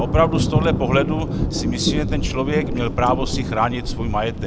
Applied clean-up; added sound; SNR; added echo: none; Thunder; 0 dB; none.